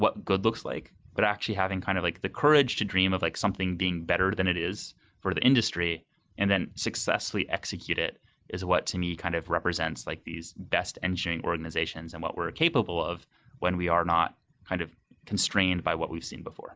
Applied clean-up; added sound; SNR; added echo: none; none; none; none.